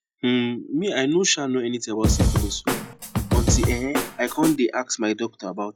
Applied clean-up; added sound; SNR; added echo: classical method log-MMSE.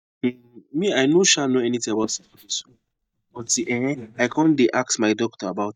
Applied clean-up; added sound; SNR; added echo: neural mask model DeepFilterNet 3.